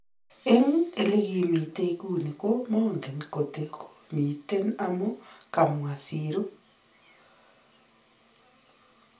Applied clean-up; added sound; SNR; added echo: none; none; none; reverberation time 0.2 s.